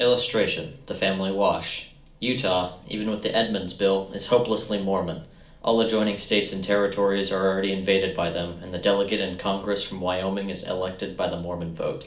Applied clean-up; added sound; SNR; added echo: none; none; none; reverberation time 0.4 s.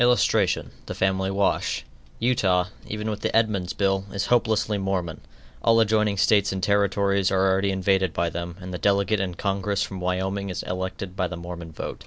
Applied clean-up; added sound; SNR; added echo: none; none; none; none.